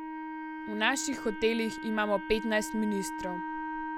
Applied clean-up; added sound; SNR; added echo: none; Wind instrument, woodwind instrument; 6 dB; none.